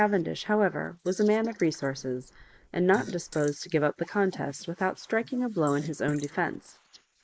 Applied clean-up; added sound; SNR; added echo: neural mask model Resemble Enhance denoiser.